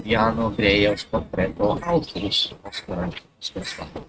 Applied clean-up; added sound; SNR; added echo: neural mask model RNNoise.